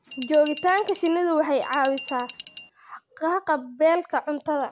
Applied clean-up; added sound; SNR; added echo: none; Glass; 16 dB; none.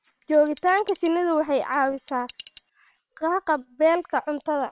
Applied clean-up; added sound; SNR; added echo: neural separator model SepFormer WHAM!.